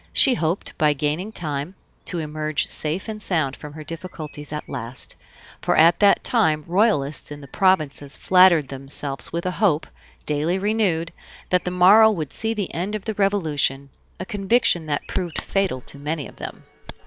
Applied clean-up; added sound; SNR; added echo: none; Bird vocalization, bird call, bird song; 17 dB; none.